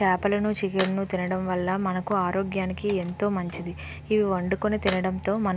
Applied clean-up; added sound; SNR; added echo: none; Tools; 16 dB; none.